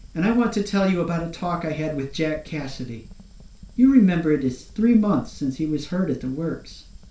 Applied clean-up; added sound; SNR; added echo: none; Fire; 19 dB; reverberation time 0.3 s.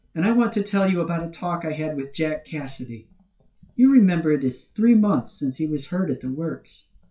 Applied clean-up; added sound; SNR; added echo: classical method WPE with log-MMSE.